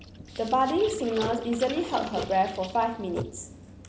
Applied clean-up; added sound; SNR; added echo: none; Writing + Water / Splash, splatter; 12 dB; none.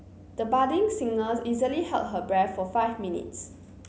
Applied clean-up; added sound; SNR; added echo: none; none; none; none.